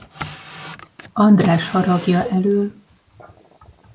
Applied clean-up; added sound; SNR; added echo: none; Cowbell + Drawer open or close; 16 dB; none.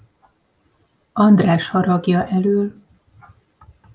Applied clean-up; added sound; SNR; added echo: none; none; none; none.